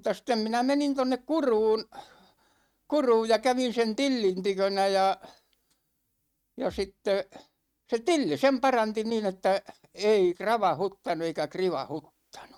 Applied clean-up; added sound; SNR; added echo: neural mask model RNNoise.